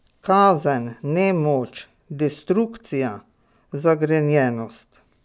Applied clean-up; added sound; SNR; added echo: none; none; none; none.